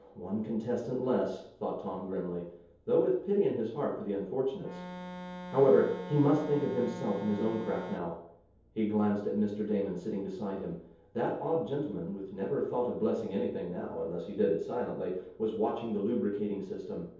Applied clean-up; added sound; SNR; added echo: none; Organ; 10 dB; reverberation time 0.7 s.